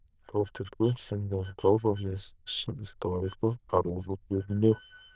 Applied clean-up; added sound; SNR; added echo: neural diffusion model UNIVERSE++.